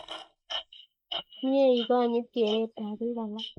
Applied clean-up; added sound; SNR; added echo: neural mask model Resemble Enhance denoiser.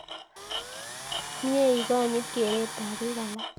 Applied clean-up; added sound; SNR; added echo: none; Tools + Tools; 8 dB; none.